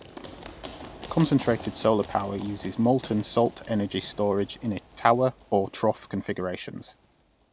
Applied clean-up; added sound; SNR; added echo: none; Run; 18 dB; none.